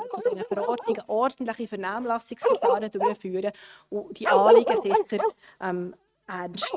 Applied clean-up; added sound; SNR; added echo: neural mask model RNNoise.